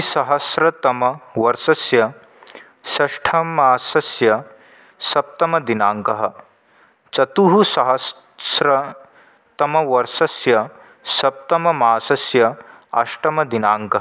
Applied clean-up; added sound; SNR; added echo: none; none; none; none.